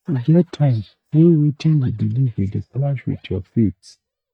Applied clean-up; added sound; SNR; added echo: neural mask model DeepFilterNet 3.